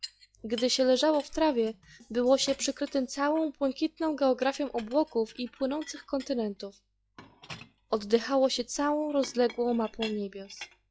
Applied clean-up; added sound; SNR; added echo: classical method log-MMSE.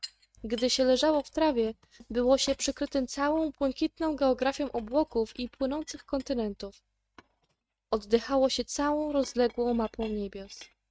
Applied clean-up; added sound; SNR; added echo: neural mask model RNNoise.